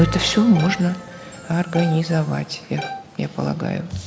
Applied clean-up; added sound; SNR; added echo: none; Bell + Bowed string instrument; 12 dB; none.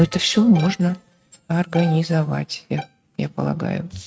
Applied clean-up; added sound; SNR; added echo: neural mask model RNNoise.